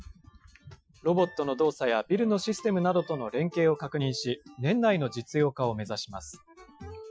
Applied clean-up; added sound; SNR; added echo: classical method Wiener filter.